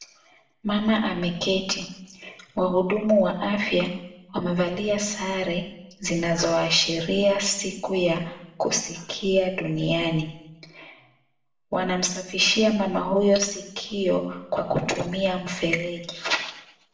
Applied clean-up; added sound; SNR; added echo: none; none; none; reverberation time 0.8 s.